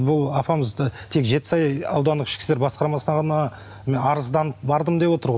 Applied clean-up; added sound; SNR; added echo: none; none; none; none.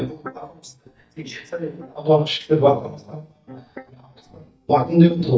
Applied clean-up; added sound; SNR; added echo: neural mask model DeepFilterNet 3.